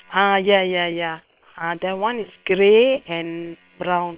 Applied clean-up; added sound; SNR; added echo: neural separator model SepFormer WHAM!.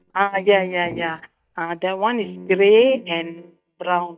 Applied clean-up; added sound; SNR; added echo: neural mask model DeepFilterNet 3.